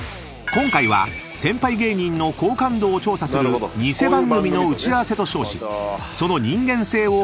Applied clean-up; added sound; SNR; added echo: none; none; none; none.